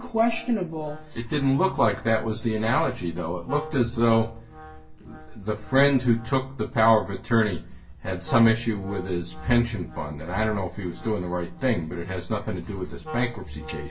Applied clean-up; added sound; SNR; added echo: none; Wind instrument, woodwind instrument; 19 dB; reverberation time 0.2 s.